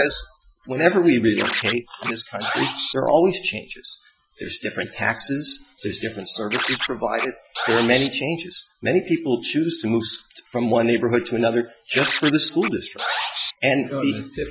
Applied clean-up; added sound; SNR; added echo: classical method Wiener filter.